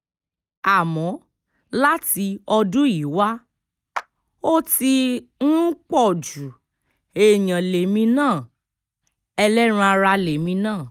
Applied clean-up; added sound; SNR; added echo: neural mask model DeepFilterNet 3.